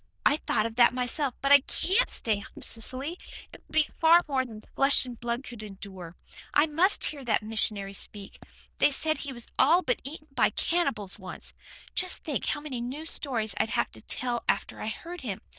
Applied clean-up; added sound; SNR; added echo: neural diffusion model UNIVERSE++.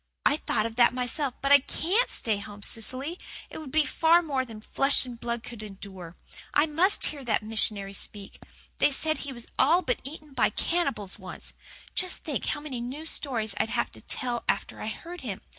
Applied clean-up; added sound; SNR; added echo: none; none; none; none.